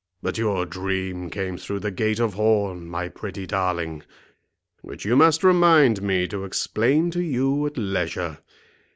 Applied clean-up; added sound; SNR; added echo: none; none; none; none.